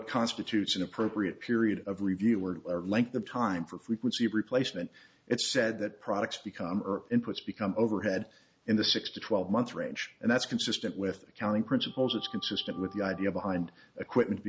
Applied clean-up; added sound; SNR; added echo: none; Organ; 20 dB; none.